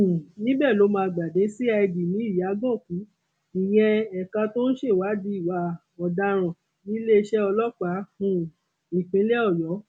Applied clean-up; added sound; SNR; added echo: none; none; none; none.